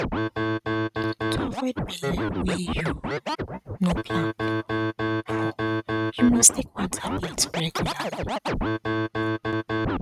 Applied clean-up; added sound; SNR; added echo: neural mask model RNNoise.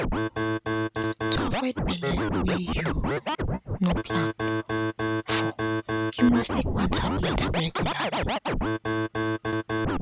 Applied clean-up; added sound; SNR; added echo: none; Scratching (performance technique); -2 dB; none.